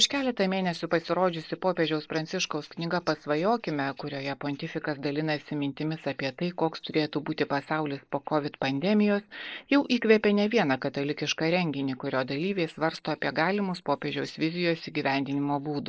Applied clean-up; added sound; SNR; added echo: neural mask model Resemble Enhance denoiser.